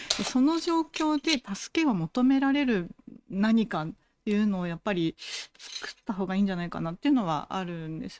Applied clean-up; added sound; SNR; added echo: neural mask model RNNoise.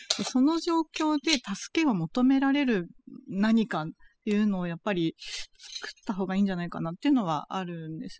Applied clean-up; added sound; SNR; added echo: classical method spectral subtraction.